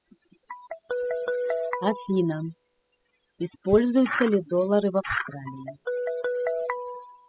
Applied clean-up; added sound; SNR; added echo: classical method spectral subtraction.